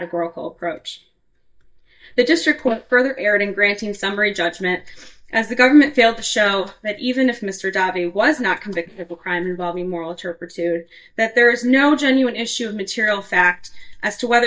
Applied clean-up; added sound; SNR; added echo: neural mask model DeepFilterNet 3.